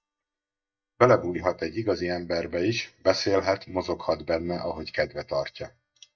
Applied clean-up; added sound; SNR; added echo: neural mask model DeepFilterNet 3.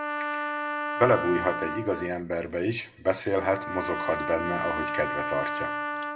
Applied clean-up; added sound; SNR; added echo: none; Trumpet; 3 dB; reverberation time 0.3 s.